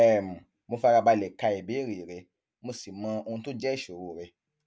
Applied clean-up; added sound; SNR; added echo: none; none; none; none.